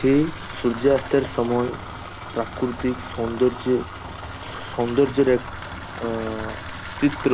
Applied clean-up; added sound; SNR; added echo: none; Bathtub (filling or washing) / Water tap, faucet; 9 dB; none.